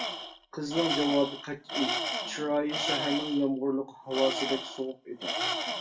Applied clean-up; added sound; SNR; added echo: none; Tools; 3 dB; reverberation time 0.2 s.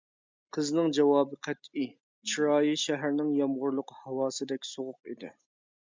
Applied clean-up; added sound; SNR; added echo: none; none; none; none.